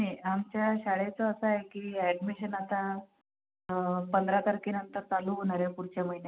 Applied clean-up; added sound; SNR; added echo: none; none; none; none.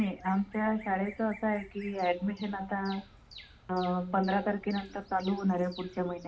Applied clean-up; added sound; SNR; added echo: none; Bird vocalization, bird call, bird song; 19 dB; reverberation time 0.3 s.